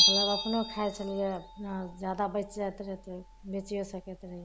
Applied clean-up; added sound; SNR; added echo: none; Bell; 0 dB; none.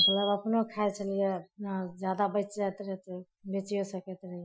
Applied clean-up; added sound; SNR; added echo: classical method Wiener filter.